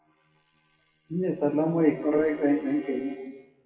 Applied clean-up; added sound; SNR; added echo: classical method WPE with log-MMSE.